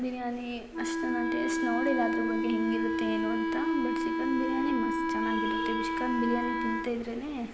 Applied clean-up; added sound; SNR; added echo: none; Wind instrument, woodwind instrument; -2 dB; none.